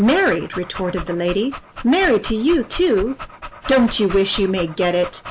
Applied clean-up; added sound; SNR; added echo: none; Dog; 14 dB; none.